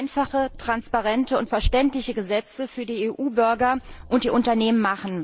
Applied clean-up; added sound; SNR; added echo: neural mask model Resemble Enhance denoiser.